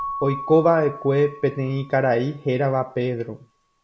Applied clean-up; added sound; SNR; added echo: none; Keyboard (musical) / Bell; 15 dB; none.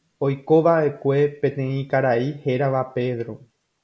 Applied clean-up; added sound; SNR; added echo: none; none; none; none.